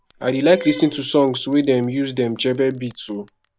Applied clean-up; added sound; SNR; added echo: none; Bell; 15 dB; none.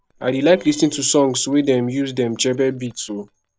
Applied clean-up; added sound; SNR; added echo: neural separator model SepFormer DNS4.